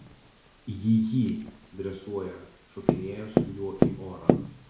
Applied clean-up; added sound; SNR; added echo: none; Tap; -1 dB; reverberation time 0.6 s.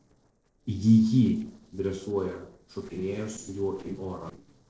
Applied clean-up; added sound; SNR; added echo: neural separator model SepFormer DNS4.